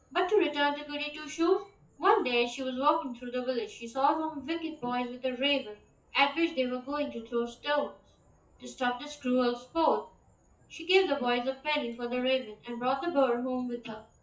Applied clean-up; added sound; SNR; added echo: classical method WPE with log-MMSE.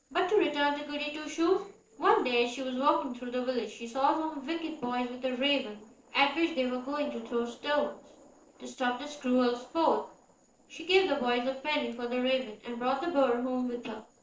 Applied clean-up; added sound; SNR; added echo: neural separator model SepFormer DNS4.